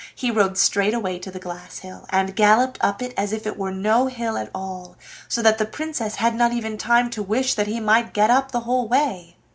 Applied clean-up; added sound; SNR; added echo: none; none; none; none.